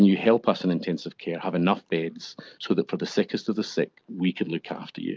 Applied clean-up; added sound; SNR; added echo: none; none; none; none.